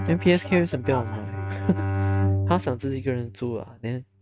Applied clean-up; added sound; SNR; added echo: neural mask model RNNoise.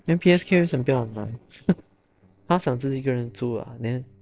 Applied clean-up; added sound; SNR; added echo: neural separator model SepFormer DNS4.